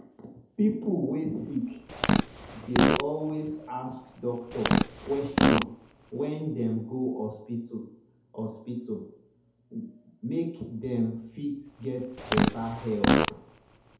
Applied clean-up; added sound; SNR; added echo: none; Fart; -4 dB; reverberation time 2.0 s.